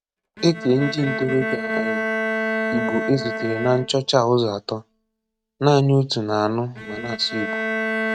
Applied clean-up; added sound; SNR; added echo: neural mask model RNNoise.